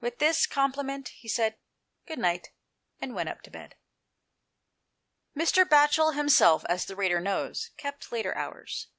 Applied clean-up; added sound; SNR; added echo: none; none; none; none.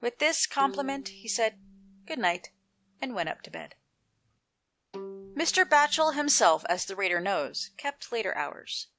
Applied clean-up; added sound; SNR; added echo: none; Bowed string instrument; 20 dB; none.